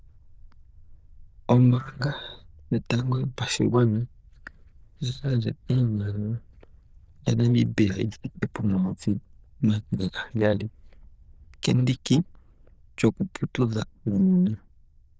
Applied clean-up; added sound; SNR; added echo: neural diffusion model UNIVERSE++.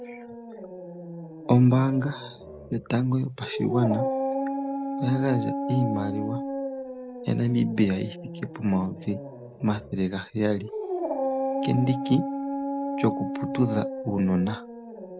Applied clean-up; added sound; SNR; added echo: none; Dog; 5 dB; none.